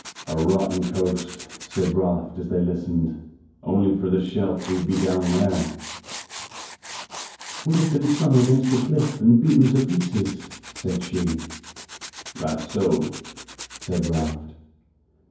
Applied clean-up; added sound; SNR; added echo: none; Tools; 16 dB; reverberation time 0.9 s.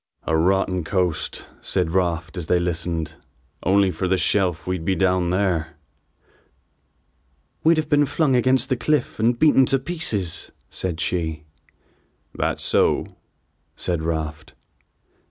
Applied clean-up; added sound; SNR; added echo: none; none; none; none.